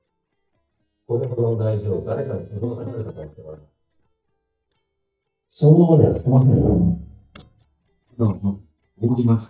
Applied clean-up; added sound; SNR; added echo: neural mask model DeepFilterNet 3.